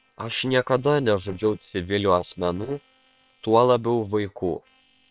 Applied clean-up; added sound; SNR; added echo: neural separator model SepFormer WHAM!.